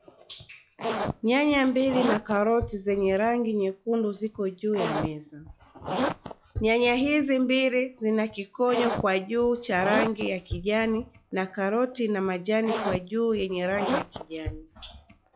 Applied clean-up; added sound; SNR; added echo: classical method log-MMSE.